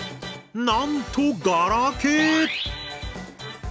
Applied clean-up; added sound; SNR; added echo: none; none; none; none.